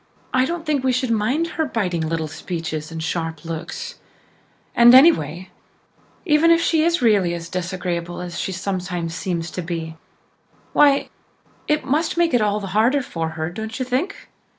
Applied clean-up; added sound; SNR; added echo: none; none; none; none.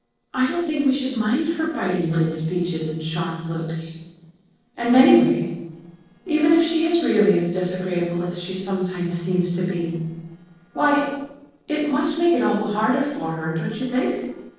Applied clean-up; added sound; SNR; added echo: neural separator model SepFormer DNS4.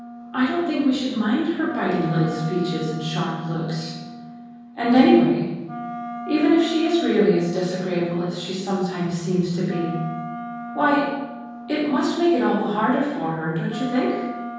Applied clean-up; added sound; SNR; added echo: none; Wind instrument, woodwind instrument; 13 dB; reverberation time 1.3 s.